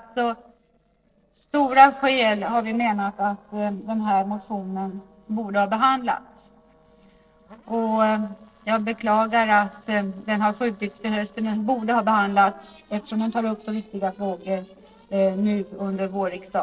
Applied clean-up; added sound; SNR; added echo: neural separator model SepFormer DNS4.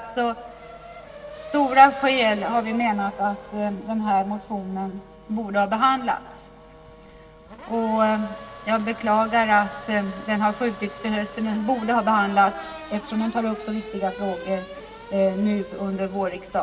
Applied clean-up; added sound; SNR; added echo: none; Race car, auto racing / Accelerating, revving, vroom; 16 dB; reverberation time 1.7 s.